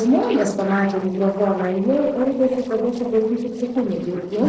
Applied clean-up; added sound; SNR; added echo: neural separator model SepFormer DNS4.